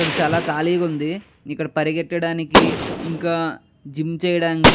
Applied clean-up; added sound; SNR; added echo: none; Gunshot, gunfire; -1 dB; none.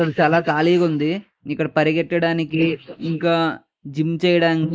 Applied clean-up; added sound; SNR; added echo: neural mask model Resemble Enhance denoiser.